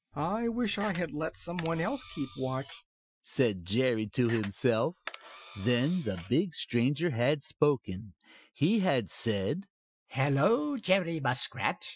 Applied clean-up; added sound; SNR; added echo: classical method Wiener filter.